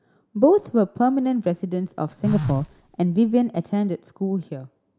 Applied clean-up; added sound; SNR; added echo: none; Telephone; 9 dB; none.